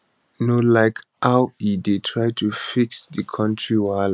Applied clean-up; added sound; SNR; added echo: none; none; none; none.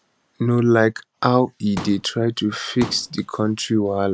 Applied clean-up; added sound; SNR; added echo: none; Explosion; 16 dB; none.